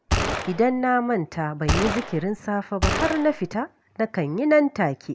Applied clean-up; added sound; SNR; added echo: none; Gunshot, gunfire; 2 dB; none.